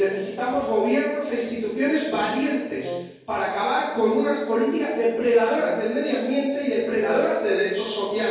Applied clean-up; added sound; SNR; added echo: none; Brass instrument; 14 dB; reverberation time 1.3 s.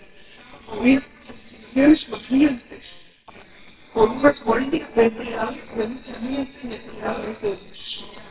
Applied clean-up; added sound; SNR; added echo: neural separator model SepFormer WHAMR!.